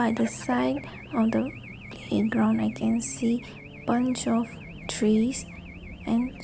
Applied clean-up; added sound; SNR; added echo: none; Race car, auto racing / Alarm; 15 dB; none.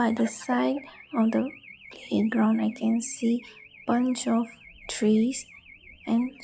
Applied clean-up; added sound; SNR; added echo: classical method log-MMSE.